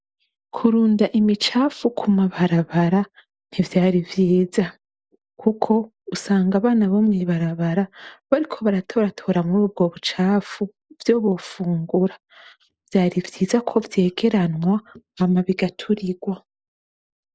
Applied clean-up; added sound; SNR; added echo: neural mask model Resemble Enhance denoiser.